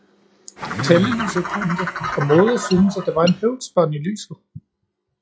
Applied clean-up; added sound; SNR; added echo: classical method log-MMSE.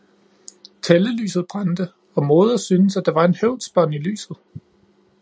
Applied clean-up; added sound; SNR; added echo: none; none; none; none.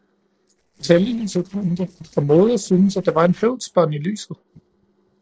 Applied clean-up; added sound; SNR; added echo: neural separator model SepFormer DNS4.